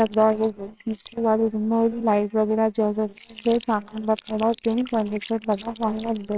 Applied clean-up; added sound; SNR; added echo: neural separator model SepFormer WHAMR!.